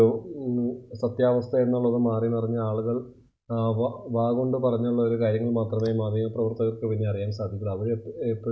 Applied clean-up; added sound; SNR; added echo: none; none; none; none.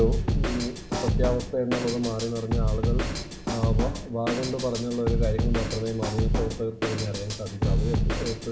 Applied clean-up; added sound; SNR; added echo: none; Drum kit; -2 dB; none.